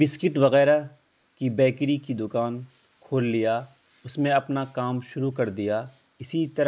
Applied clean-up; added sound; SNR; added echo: neural mask model Resemble Enhance denoiser.